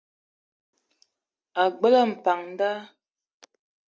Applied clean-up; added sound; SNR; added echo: none; none; none; none.